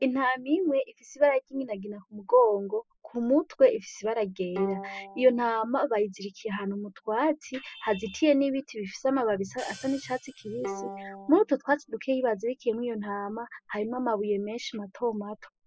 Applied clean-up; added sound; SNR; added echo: classical method spectral subtraction.